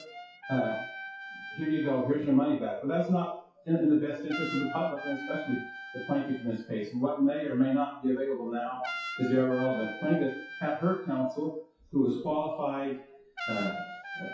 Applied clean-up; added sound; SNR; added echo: classical method WPE with log-MMSE.